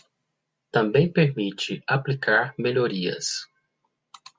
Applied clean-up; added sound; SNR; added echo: none; none; none; none.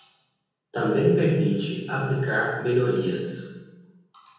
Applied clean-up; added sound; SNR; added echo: none; none; none; reverberation time 1.3 s.